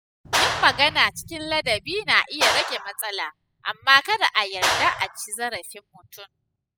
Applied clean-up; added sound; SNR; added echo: classical method spectral subtraction.